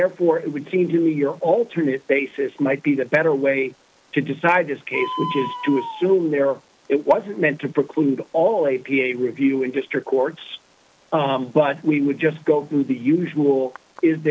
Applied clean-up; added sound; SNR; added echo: none; Bird; 19 dB; none.